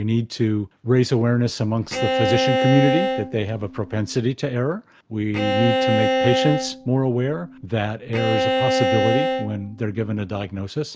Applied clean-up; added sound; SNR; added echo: none; Bowed string instrument; 0 dB; none.